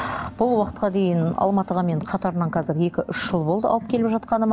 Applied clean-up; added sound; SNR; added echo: none; Car; 16 dB; none.